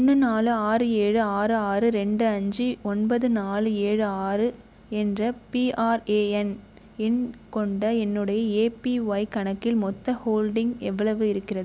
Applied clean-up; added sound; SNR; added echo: none; none; none; none.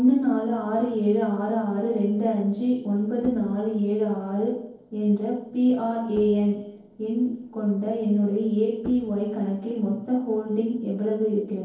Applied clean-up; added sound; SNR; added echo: neural separator model SepFormer DNS4.